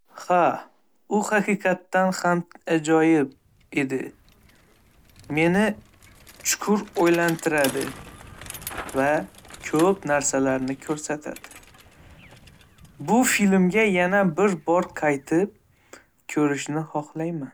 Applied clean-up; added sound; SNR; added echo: none; Bicycle; 20 dB; none.